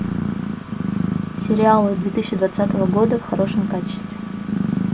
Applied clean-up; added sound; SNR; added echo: none; Purr; 2 dB; none.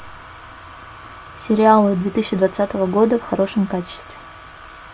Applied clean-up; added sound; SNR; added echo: none; none; none; none.